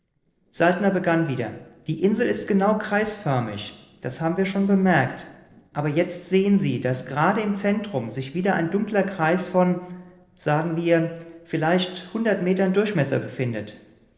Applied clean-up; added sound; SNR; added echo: neural separator model SepFormer DNS4.